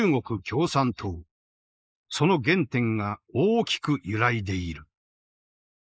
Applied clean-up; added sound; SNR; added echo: neural mask model Resemble Enhance denoiser.